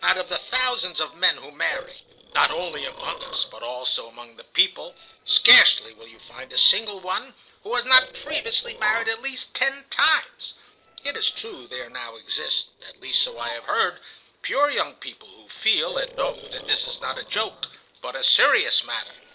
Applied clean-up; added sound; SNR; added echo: neural separator model SepFormer DNS4.